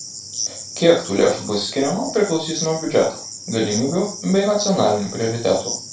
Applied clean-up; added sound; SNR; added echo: none; Cricket; 11 dB; reverberation time 0.3 s.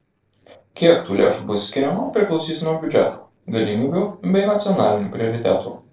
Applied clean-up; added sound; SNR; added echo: neural separator model SepFormer DNS4.